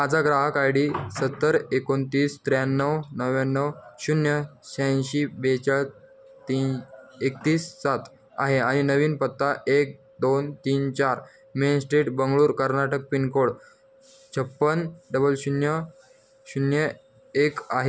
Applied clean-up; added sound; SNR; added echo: none; none; none; none.